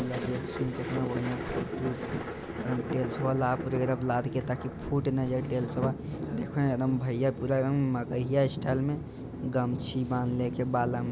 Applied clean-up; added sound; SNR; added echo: none; Thunder; 8 dB; none.